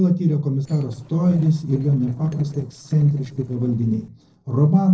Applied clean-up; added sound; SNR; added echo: neural separator model SepFormer DNS4.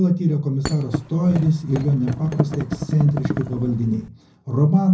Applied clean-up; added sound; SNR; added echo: none; Thump, thud; 7 dB; reverberation time 0.4 s.